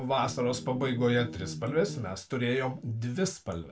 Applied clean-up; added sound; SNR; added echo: none; Bass guitar; 10 dB; reverberation time 0.2 s.